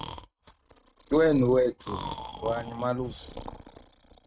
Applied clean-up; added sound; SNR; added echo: neural mask model RNNoise.